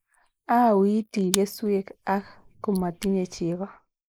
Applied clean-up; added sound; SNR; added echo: neural mask model Resemble Enhance denoiser.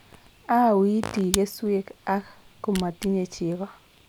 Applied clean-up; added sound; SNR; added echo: none; Fart + Camera; 14 dB; none.